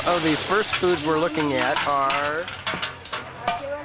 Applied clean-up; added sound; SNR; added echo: none; Shatter; 9 dB; none.